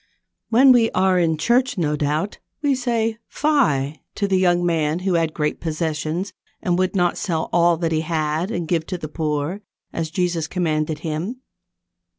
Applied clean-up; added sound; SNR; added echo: none; none; none; none.